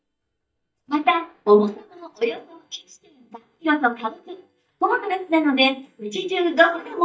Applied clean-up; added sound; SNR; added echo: neural mask model DeepFilterNet 3.